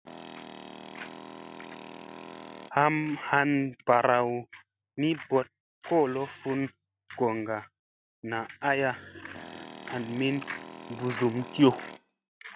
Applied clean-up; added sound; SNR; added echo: none; Tools; 14 dB; none.